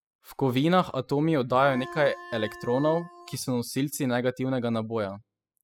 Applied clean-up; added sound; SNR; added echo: classical method spectral subtraction.